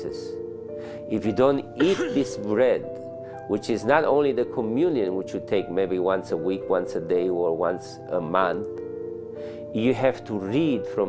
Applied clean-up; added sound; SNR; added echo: none; Cough + Piano; 9 dB; none.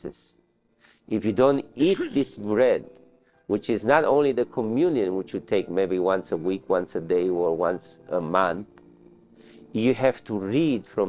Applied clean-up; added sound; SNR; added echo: neural separator model SepFormer DNS4.